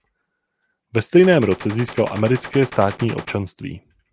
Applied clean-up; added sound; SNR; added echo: none; Gunshot, gunfire; 15 dB; none.